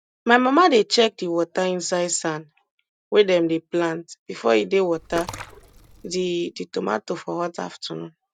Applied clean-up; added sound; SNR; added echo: none; Splash, splatter; 17 dB; none.